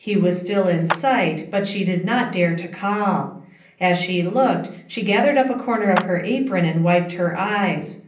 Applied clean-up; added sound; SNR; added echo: none; Clapping; 11 dB; reverberation time 0.6 s.